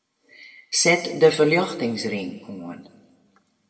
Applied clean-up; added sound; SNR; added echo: none; none; none; reverberation time 1.2 s.